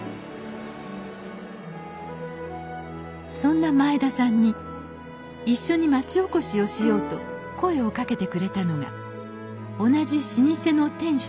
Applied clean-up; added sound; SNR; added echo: none; Plucked string instrument; 11 dB; none.